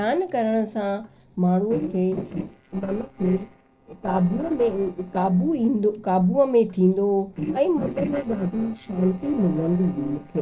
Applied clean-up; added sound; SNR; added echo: neural separator model SepFormer DNS4.